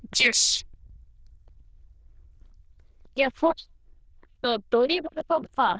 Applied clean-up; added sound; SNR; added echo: neural diffusion model UNIVERSE++.